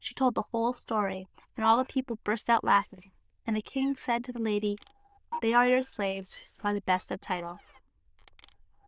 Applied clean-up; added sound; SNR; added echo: neural diffusion model UNIVERSE++.